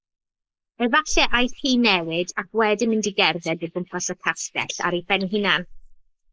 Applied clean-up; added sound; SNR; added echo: neural mask model Resemble Enhance denoiser.